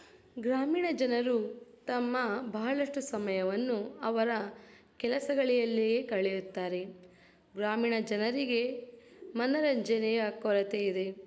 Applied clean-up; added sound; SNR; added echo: none; none; none; none.